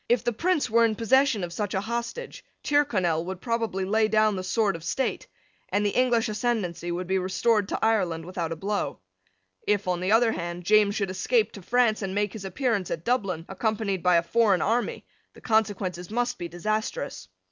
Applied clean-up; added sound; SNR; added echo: none; none; none; none.